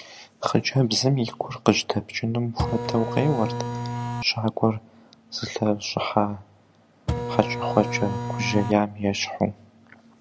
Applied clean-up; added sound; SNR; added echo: none; Printer; 3 dB; none.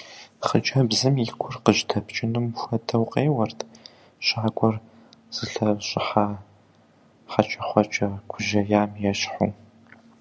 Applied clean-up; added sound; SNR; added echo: none; none; none; none.